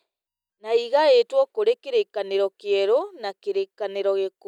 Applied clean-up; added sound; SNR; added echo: none; none; none; none.